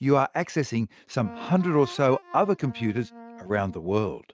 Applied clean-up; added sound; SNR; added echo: neural mask model RNNoise.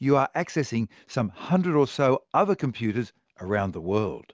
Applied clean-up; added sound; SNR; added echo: none; none; none; none.